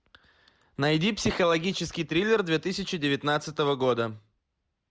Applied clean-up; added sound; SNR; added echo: none; none; none; none.